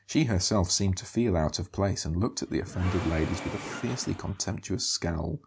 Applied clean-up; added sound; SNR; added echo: none; Engine / Mechanisms; 12 dB; none.